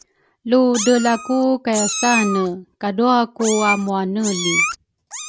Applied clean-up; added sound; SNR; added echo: none; Meow; 7 dB; none.